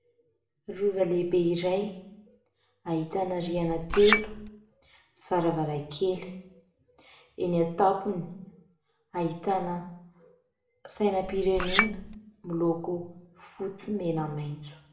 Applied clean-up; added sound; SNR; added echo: none; Chink, clink; -1 dB; reverberation time 0.6 s.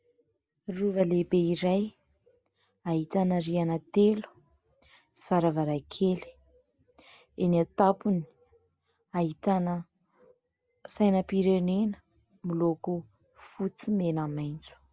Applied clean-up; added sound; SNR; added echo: none; none; none; none.